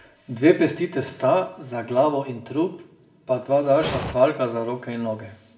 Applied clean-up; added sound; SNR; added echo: none; Explosion; 5 dB; reverberation time 0.5 s.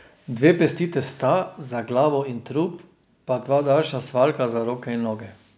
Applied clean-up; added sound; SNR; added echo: none; none; none; none.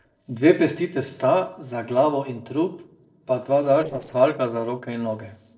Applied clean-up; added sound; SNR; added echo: neural separator model SepFormer DNS4.